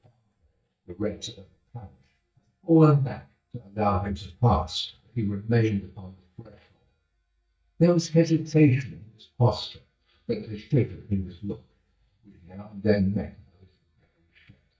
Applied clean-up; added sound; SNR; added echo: neural mask model DeepFilterNet 3.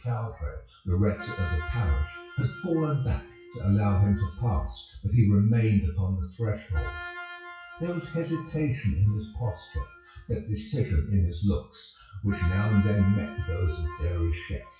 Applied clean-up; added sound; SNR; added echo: classical method WPE with log-MMSE.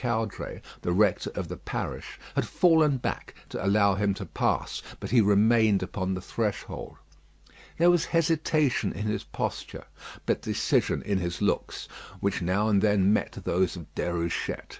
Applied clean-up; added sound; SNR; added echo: none; none; none; none.